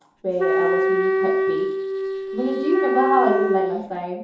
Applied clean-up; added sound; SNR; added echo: none; Wind instrument, woodwind instrument; -3 dB; reverberation time 2.8 s.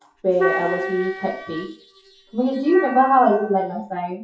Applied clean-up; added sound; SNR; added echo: classical method WPE with log-MMSE.